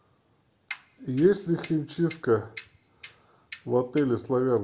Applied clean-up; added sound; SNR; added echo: none; Clock; 15 dB; none.